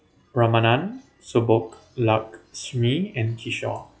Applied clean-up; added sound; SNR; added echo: classical method log-MMSE.